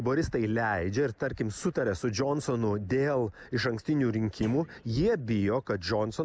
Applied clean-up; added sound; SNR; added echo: none; Thump, thud; 18 dB; none.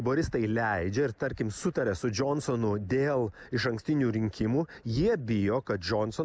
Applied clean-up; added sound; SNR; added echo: none; none; none; none.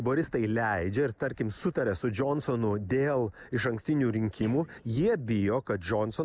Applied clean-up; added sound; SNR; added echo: neural separator model SepFormer DNS4.